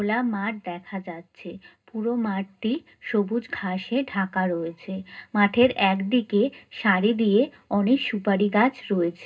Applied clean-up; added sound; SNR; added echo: none; none; none; reverberation time 0.2 s.